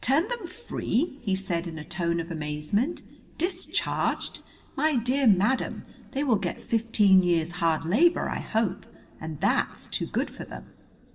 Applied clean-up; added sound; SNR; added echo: none; none; none; reverberation time 2.4 s.